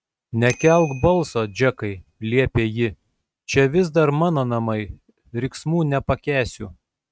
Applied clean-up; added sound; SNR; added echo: neural mask model RNNoise.